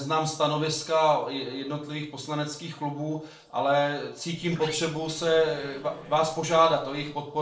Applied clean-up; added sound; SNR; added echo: neural separator model SepFormer DNS4.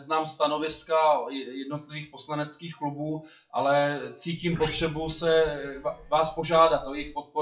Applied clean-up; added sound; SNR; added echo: classical method WPE with log-MMSE.